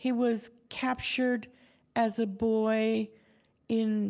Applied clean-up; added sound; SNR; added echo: none; none; none; none.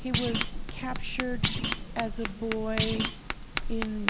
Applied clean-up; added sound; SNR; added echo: none; Thump, thud + Tap; -3 dB; none.